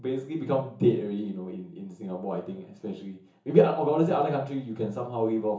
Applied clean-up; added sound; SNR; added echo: none; none; none; reverberation time 0.7 s.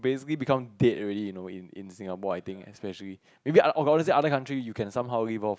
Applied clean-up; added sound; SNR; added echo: none; none; none; none.